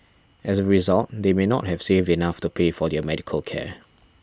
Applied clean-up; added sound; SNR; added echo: none; none; none; none.